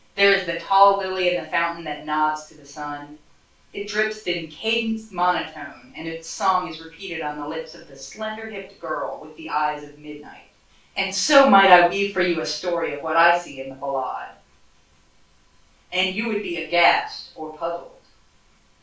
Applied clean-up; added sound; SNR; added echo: none; none; none; reverberation time 0.3 s.